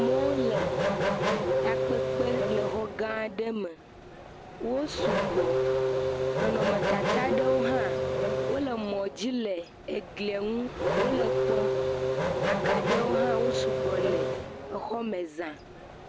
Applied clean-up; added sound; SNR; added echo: none; Race car, auto racing / Accelerating, revving, vroom; -4 dB; none.